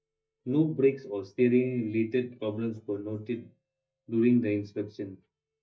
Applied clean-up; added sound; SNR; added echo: neural mask model DeepFilterNet 3.